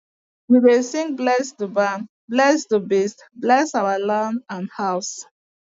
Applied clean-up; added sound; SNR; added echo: none; none; none; none.